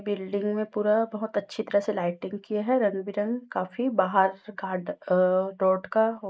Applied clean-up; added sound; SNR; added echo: neural mask model Resemble Enhance denoiser.